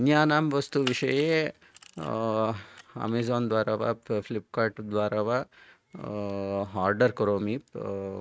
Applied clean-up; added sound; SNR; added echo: neural mask model RNNoise.